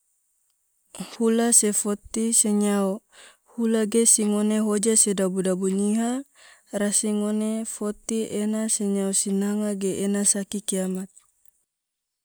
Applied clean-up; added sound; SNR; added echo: none; none; none; none.